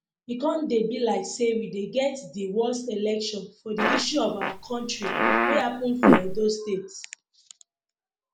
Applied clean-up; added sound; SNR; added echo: none; Fart; -4 dB; none.